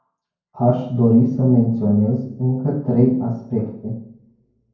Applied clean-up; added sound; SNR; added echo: none; none; none; reverberation time 0.9 s.